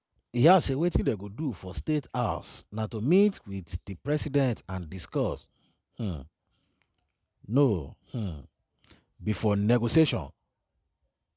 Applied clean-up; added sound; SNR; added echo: none; none; none; none.